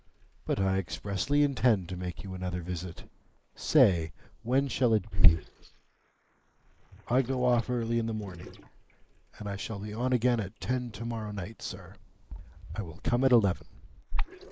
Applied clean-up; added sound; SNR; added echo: neural mask model Resemble Enhance denoiser.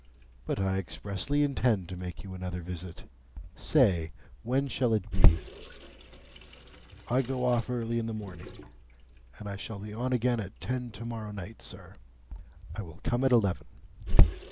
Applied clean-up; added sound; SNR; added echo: none; Sink (filling or washing) / Water tap, faucet; -1 dB; none.